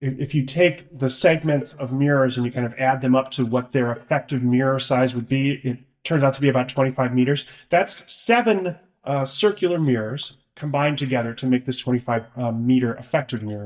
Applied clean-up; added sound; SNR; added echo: neural mask model DeepFilterNet 3.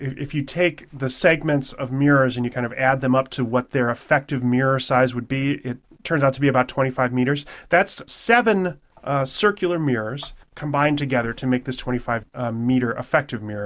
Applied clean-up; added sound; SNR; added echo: none; none; none; none.